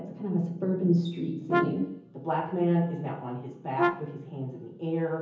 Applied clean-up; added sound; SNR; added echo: none; Brass instrument; 3 dB; reverberation time 0.7 s.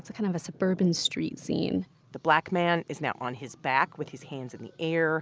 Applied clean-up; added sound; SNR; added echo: none; none; none; none.